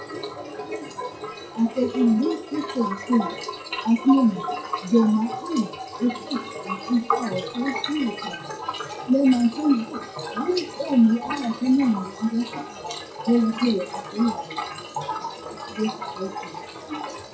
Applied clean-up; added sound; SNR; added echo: classical method WPE with log-MMSE.